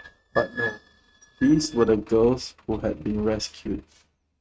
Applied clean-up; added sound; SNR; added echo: neural mask model RNNoise.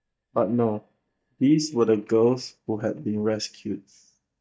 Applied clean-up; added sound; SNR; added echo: neural mask model DeepFilterNet 3.